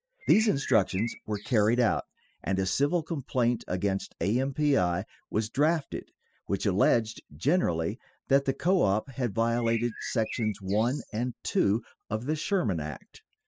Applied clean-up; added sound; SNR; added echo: classical method spectral subtraction.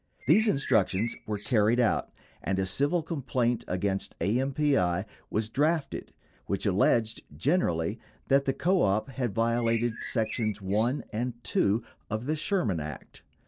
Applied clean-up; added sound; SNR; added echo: none; Bird; 14 dB; none.